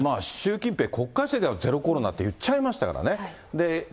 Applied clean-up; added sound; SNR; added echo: none; none; none; none.